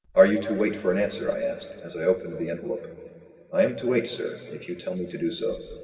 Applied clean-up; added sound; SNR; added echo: none; Chirp, tweet; 19 dB; reverberation time 2.6 s.